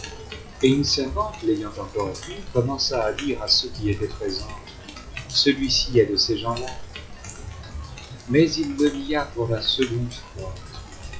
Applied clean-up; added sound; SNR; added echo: classical method WPE with log-MMSE.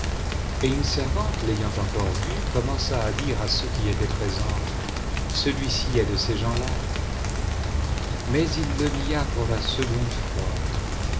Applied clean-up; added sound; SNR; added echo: none; Rain; -3 dB; reverberation time 0.7 s.